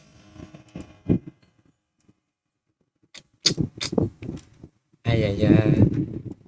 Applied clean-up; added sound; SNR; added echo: neural mask model RNNoise.